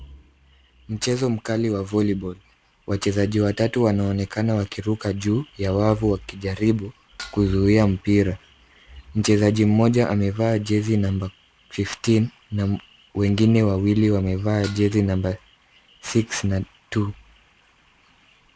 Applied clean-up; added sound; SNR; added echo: none; Dishes, pots, and pans; 19 dB; none.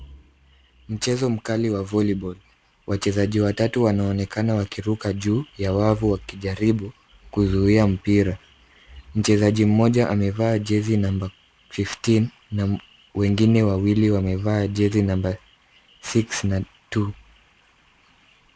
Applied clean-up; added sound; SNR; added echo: none; none; none; none.